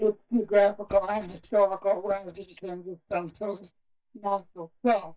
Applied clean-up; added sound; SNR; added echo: neural mask model DeepFilterNet 3.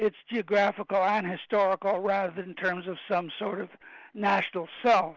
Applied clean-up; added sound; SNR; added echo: none; none; none; none.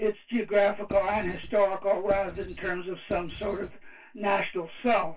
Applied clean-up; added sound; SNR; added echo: none; Writing; 14 dB; reverberation time 0.1 s.